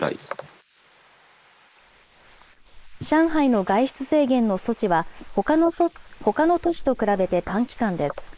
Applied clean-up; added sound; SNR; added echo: neural mask model Resemble Enhance denoiser.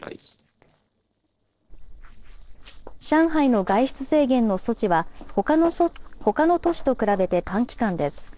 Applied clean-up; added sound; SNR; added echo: neural separator model SepFormer DNS4.